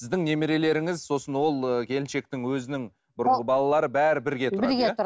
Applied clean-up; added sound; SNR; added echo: none; none; none; none.